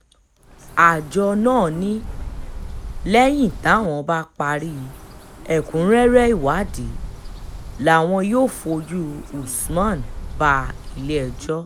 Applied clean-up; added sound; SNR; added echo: none; Bird; 12 dB; none.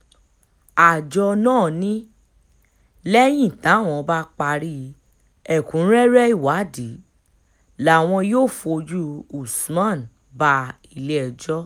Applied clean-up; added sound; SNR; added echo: none; none; none; none.